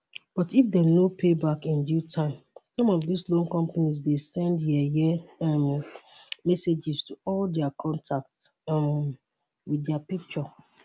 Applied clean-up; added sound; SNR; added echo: none; none; none; none.